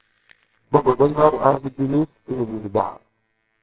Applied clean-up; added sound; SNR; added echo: neural separator model SepFormer WHAMR!.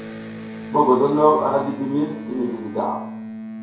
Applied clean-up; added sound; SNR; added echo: none; Electric guitar; 11 dB; reverberation time 2.3 s.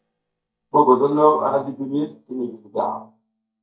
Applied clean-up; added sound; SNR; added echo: neural mask model DeepFilterNet 3.